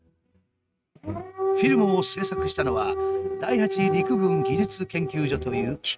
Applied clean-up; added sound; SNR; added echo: neural mask model RNNoise.